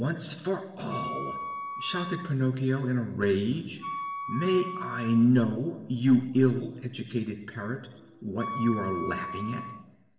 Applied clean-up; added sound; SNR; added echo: none; Wind instrument, woodwind instrument; 10 dB; reverberation time 1.1 s.